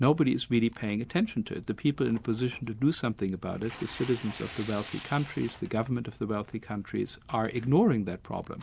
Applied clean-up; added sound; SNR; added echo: none; Tearing; 19 dB; none.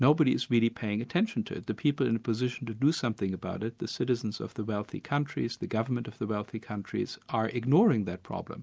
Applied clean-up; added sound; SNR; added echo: none; none; none; none.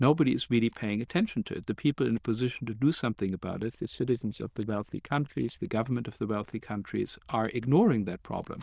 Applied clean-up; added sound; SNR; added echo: neural diffusion model UNIVERSE++.